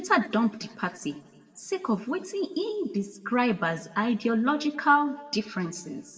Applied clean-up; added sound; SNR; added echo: none; none; none; reverberation time 1.2 s.